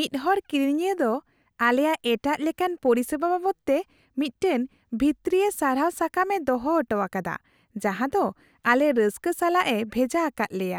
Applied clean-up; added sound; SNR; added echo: none; none; none; none.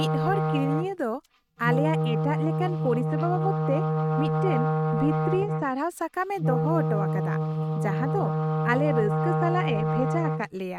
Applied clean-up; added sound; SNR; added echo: neural mask model RNNoise.